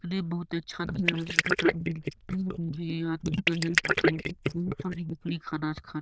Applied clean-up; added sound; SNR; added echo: neural diffusion model UNIVERSE++.